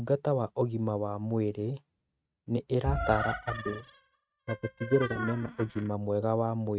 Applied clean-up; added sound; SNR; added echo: neural mask model RNNoise.